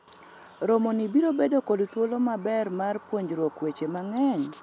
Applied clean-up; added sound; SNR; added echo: none; none; none; none.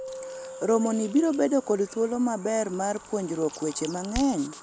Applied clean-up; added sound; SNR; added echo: none; Crack + Keyboard (musical); 16 dB; none.